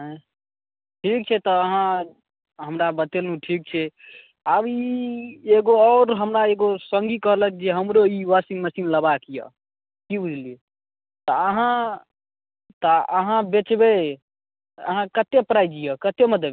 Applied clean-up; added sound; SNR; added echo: none; none; none; none.